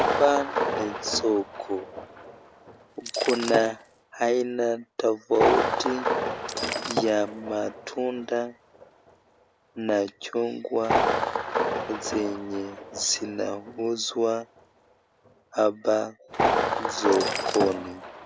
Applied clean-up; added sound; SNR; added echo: none; Shatter + Thunder; 2 dB; none.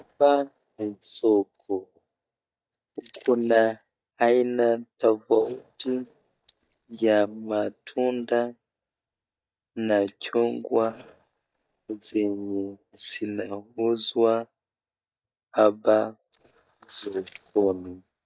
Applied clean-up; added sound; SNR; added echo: neural mask model DeepFilterNet 3.